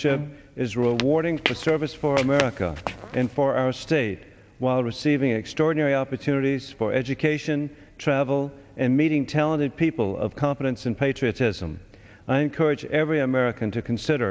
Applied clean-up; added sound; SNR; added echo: none; Squeak / Walk, footsteps + Bowed string instrument; 9 dB; none.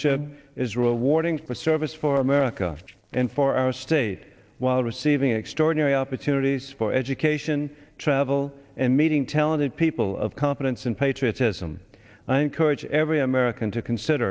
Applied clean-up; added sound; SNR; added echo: neural separator model SepFormer DNS4.